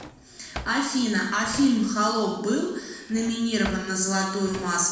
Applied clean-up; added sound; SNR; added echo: none; Drawer open or close; 17 dB; reverberation time 1.0 s.